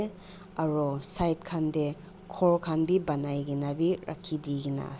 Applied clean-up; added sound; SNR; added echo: none; none; none; none.